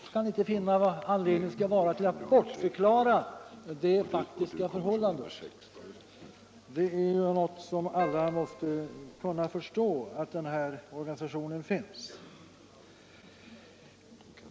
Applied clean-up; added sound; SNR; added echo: none; Keyboard (musical); 13 dB; none.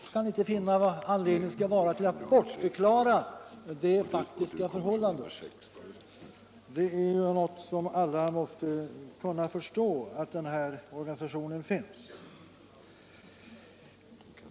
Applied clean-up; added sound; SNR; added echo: none; none; none; none.